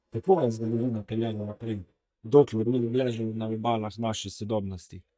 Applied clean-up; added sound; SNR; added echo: neural mask model DeepFilterNet 3.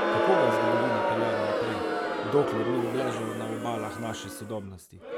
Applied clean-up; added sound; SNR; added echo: none; Crowd; -4 dB; none.